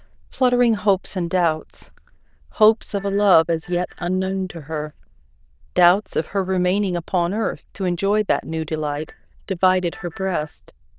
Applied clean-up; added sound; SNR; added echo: neural diffusion model UNIVERSE++.